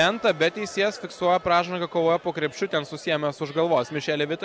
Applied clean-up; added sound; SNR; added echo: none; none; none; none.